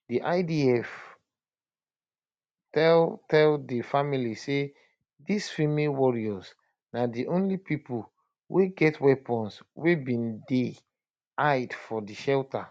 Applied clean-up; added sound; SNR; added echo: none; none; none; none.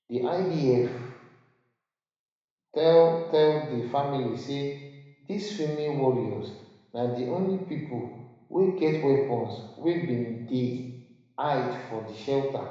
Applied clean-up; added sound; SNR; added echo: none; none; none; reverberation time 1.0 s.